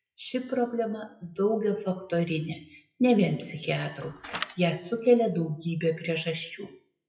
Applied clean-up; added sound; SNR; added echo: classical method WPE with log-MMSE.